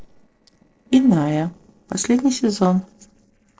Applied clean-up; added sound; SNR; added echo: neural separator model SepFormer DNS4.